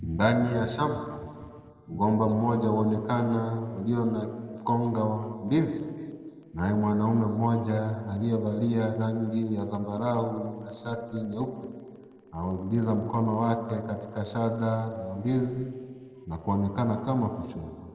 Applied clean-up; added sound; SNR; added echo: neural separator model SepFormer DNS4.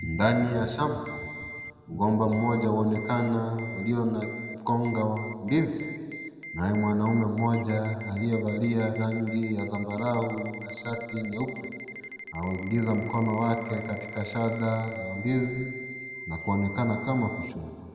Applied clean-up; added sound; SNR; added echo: none; Ringtone; 14 dB; reverberation time 2.3 s.